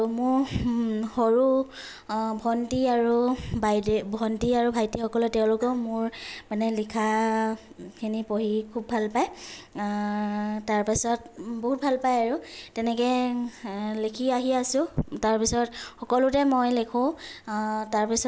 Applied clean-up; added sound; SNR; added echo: none; none; none; none.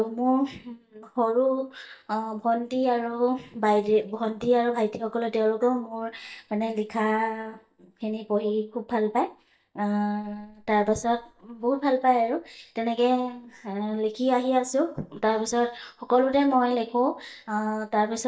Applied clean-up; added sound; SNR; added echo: neural mask model DeepFilterNet 3.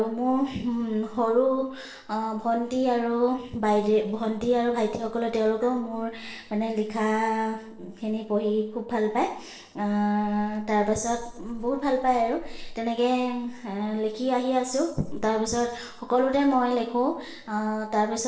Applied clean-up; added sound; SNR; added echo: neural separator model SepFormer DNS4.